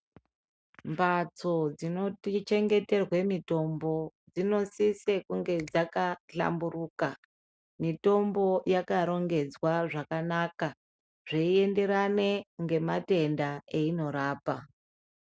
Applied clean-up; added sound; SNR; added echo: neural mask model RNNoise.